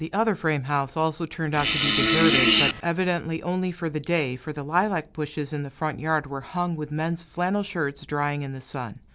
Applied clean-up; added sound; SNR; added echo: none; Fart; -5 dB; none.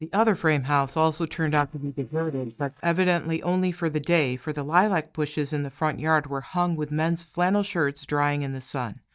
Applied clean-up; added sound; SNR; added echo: neural mask model DeepFilterNet 3.